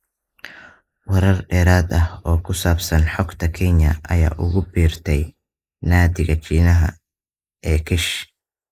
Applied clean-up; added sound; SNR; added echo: neural mask model Resemble Enhance denoiser.